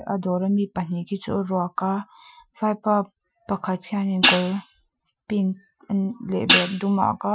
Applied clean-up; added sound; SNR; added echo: classical method Wiener filter.